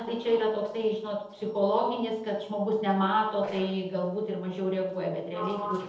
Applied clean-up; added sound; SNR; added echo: neural separator model SepFormer DNS4.